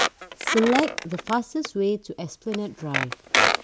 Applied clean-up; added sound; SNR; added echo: none; Squeak; 1 dB; none.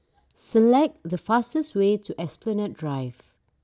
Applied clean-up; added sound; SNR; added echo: none; none; none; none.